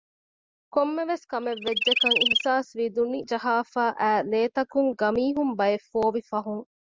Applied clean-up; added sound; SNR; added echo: none; Chirp, tweet; -1 dB; none.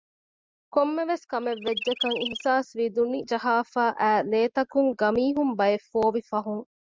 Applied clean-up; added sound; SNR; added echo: neural mask model RNNoise.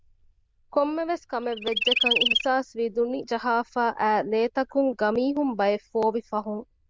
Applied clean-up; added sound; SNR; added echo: neural diffusion model UNIVERSE++.